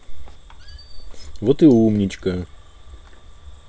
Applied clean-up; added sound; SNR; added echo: none; Squeak; 14 dB; none.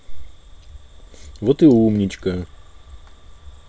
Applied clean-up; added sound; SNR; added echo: none; none; none; none.